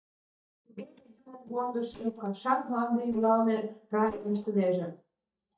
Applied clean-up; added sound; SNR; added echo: neural mask model DeepFilterNet 3.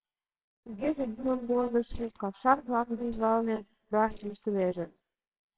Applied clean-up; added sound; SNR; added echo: neural separator model SepFormer WHAMR!.